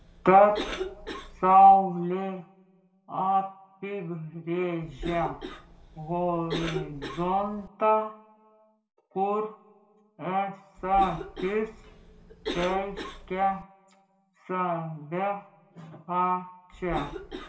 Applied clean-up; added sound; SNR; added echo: none; Cough; 14 dB; reverberation time 0.9 s.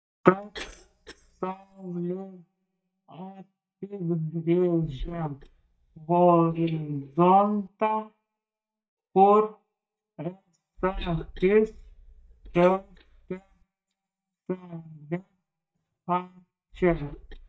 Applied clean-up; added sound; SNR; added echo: neural mask model DeepFilterNet 3.